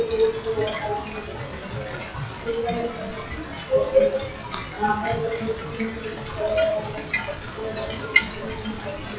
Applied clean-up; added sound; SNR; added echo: classical method WPE with log-MMSE.